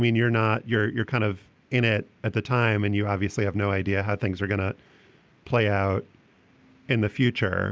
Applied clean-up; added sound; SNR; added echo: none; none; none; none.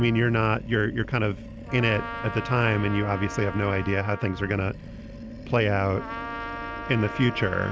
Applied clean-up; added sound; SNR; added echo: none; Animal + Trumpet; 10 dB; none.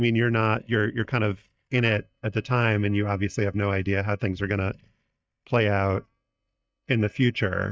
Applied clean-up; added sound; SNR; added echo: neural mask model DeepFilterNet 3.